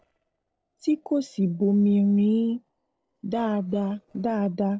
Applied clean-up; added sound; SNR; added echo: neural separator model SepFormer DNS4.